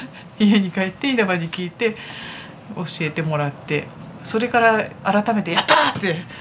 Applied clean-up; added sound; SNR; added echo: none; none; none; none.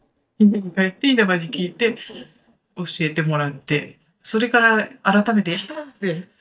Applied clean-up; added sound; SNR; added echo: neural mask model DeepFilterNet 3.